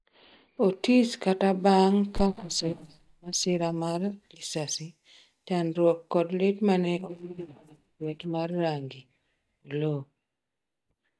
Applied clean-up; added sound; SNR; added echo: neural mask model DeepFilterNet 3.